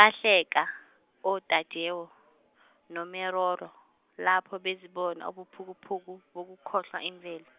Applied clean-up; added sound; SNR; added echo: none; none; none; none.